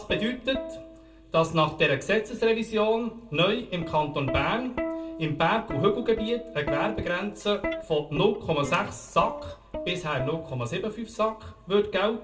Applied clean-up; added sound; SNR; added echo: none; Plucked string instrument; 11 dB; reverberation time 0.2 s.